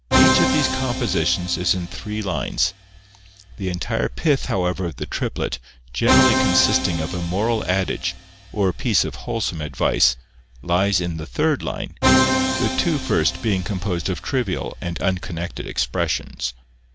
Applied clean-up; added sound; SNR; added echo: none; Musical instrument; 3 dB; none.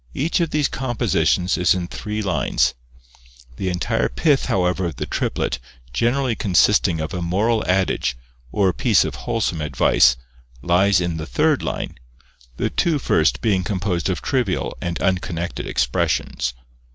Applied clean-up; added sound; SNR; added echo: none; none; none; none.